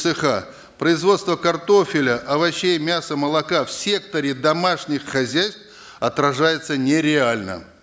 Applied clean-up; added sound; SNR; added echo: none; none; none; none.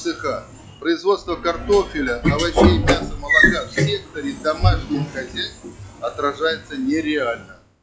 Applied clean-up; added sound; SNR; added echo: classical method log-MMSE.